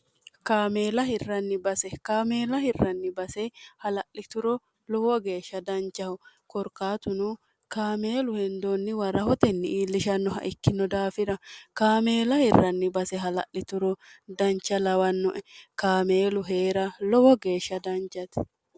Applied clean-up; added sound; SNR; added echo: none; none; none; none.